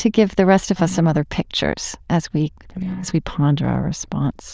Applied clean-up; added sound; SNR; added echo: neural diffusion model UNIVERSE++.